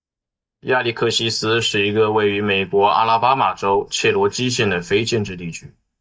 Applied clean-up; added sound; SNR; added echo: neural mask model DeepFilterNet 3.